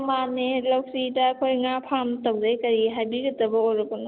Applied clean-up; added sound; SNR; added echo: none; none; none; none.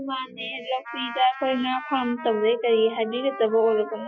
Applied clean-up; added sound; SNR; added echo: classical method Wiener filter.